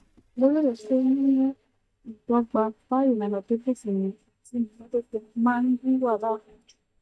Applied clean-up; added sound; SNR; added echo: neural mask model DeepFilterNet 3.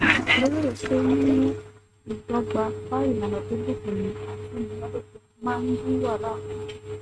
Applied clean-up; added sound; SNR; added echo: neural mask model RNNoise.